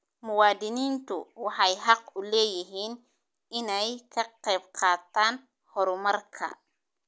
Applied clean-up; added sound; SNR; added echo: none; none; none; none.